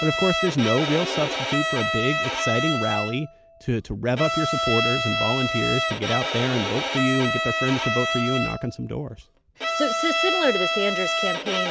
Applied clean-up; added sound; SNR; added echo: none; Bowed string instrument; 0 dB; none.